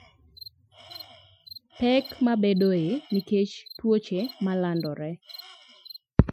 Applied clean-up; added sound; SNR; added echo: classical method Wiener filter.